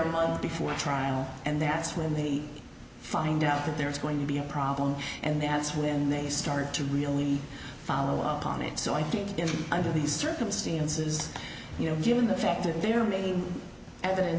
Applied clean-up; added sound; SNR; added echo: none; none; none; none.